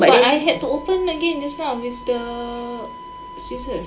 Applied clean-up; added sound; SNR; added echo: none; Wind instrument, woodwind instrument; 17 dB; reverberation time 0.2 s.